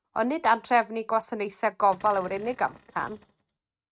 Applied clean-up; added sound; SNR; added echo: neural mask model RNNoise.